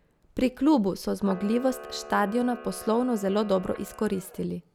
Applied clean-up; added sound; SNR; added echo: none; Camera; 17 dB; none.